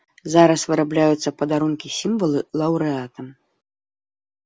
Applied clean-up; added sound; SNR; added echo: none; none; none; none.